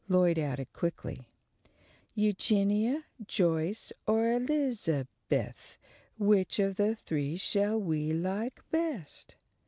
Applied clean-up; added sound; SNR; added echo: none; none; none; none.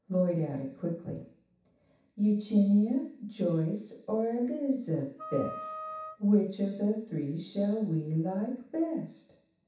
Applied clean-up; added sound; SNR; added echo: none; Wind instrument, woodwind instrument; 12 dB; reverberation time 0.7 s.